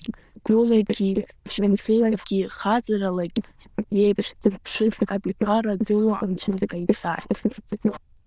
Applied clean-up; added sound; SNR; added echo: neural diffusion model UNIVERSE++.